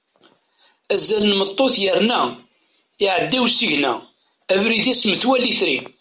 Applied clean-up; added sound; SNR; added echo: none; none; none; none.